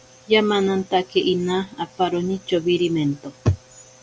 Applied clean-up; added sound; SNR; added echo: none; none; none; none.